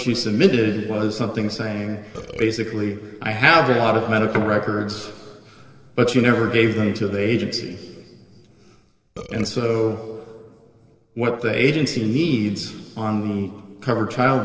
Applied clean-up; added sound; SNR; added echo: neural separator model SepFormer DNS4.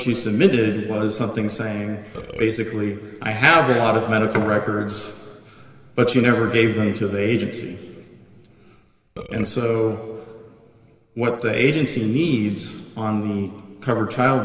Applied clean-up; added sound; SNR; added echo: none; Burping, eructation; 13 dB; reverberation time 2.3 s.